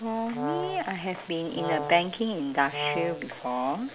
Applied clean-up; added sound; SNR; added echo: none; Brass instrument; 7 dB; none.